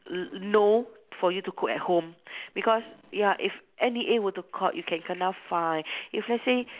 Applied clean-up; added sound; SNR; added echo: none; none; none; none.